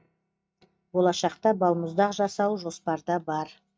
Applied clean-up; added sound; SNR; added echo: neural mask model RNNoise.